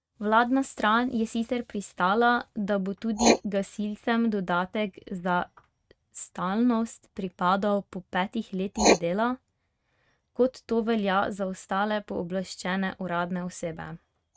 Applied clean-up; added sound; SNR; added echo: neural mask model RNNoise.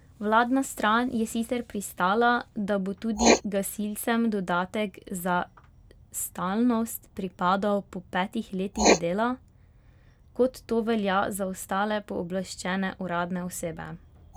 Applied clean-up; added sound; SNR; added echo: none; Writing; 7 dB; none.